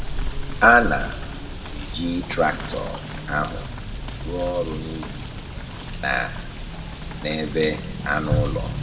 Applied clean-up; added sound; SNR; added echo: none; Motor vehicle (road) / Rain; 4 dB; reverberation time 1.0 s.